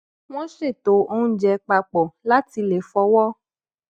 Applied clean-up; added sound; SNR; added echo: none; none; none; none.